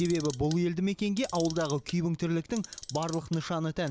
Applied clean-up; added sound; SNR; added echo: none; Clock; 16 dB; none.